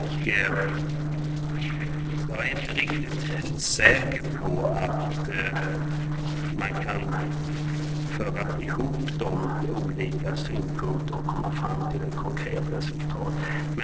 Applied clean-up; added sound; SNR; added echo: neural separator model SepFormer DNS4.